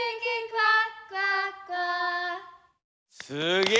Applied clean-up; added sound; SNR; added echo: none; none; none; none.